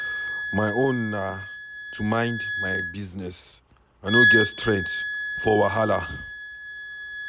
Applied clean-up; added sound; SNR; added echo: none; Wind instrument, woodwind instrument; 1 dB; none.